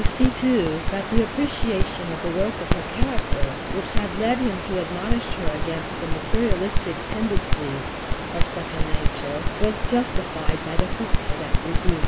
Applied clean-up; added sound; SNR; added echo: none; Crackle; -4 dB; none.